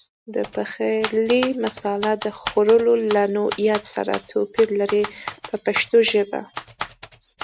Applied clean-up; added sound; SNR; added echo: none; Typewriter; 10 dB; none.